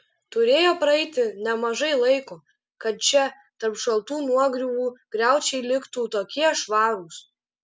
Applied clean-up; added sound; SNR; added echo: none; none; none; none.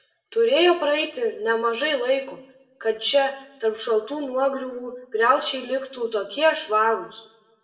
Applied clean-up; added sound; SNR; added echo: none; none; none; reverberation time 0.7 s.